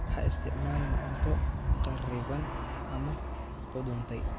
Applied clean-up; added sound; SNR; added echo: none; Aircraft; 4 dB; none.